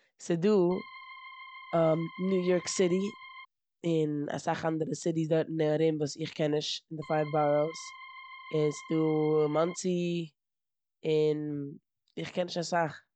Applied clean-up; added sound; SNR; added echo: none; Organ; 17 dB; none.